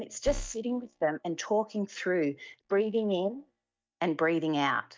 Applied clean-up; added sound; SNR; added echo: neural mask model DeepFilterNet 3.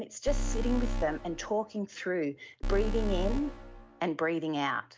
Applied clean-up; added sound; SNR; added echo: none; Alarm; 0 dB; none.